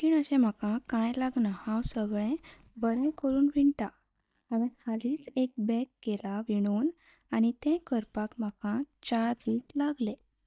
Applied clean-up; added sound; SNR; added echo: neural mask model DeepFilterNet 3.